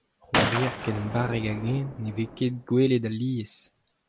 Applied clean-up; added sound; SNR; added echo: none; Gunshot, gunfire; 4 dB; none.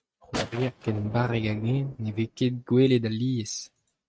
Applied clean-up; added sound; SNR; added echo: neural mask model RNNoise.